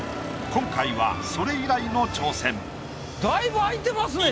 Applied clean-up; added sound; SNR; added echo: none; Motor vehicle (road); 9 dB; none.